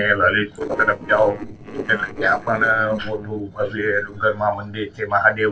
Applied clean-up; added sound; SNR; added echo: neural separator model SepFormer DNS4.